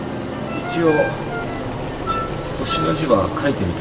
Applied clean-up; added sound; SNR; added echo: none; Engine; 5 dB; reverberation time 1.9 s.